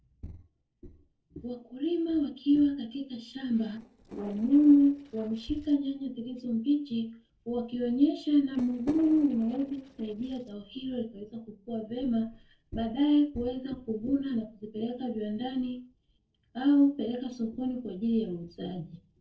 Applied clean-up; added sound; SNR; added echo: neural separator model SepFormer DNS4.